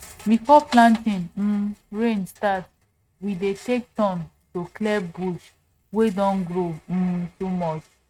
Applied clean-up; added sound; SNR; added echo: neural mask model RNNoise.